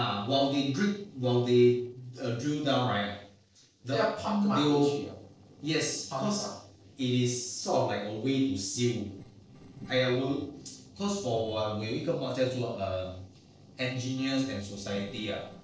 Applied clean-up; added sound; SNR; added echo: neural separator model SepFormer DNS4.